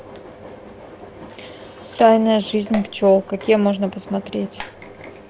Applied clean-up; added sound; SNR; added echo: none; Engine; 16 dB; none.